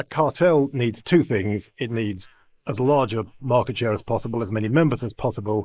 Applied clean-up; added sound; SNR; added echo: neural mask model Resemble Enhance denoiser.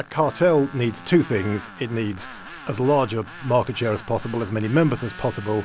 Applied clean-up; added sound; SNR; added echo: none; Tools; 16 dB; none.